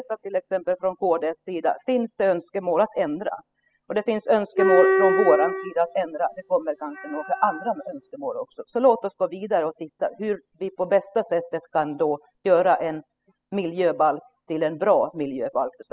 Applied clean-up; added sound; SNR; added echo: classical method spectral subtraction.